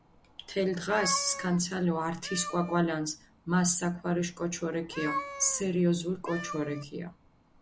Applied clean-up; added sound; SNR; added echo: none; Meow; 12 dB; none.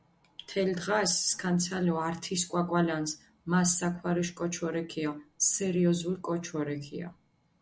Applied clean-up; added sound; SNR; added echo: none; none; none; none.